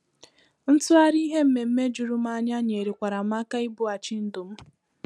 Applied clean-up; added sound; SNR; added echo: none; none; none; none.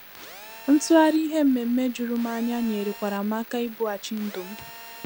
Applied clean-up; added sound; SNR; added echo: none; Telephone; 18 dB; none.